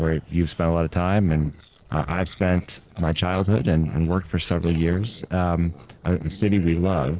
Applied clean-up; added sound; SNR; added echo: neural separator model SepFormer DNS4.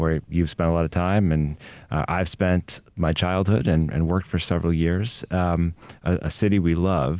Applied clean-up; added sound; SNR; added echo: none; none; none; none.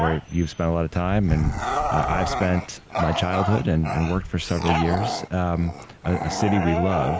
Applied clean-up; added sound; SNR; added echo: none; Bark / Growling; 4 dB; none.